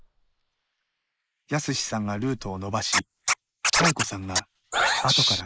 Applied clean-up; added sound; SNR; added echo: neural mask model Resemble Enhance denoiser.